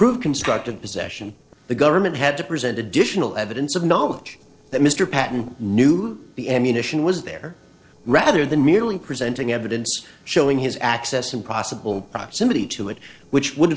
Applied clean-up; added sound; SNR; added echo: neural separator model SepFormer DNS4.